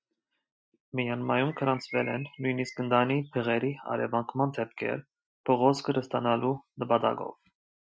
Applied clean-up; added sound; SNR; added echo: classical method Wiener filter.